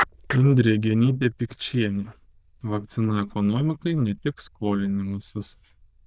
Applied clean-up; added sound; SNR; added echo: neural diffusion model UNIVERSE++.